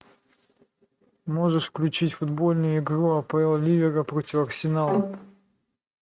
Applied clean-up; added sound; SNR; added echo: neural mask model RNNoise.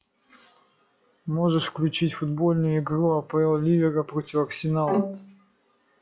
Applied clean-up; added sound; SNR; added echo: classical method log-MMSE.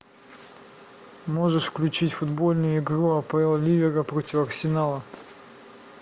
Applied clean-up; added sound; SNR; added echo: none; none; none; none.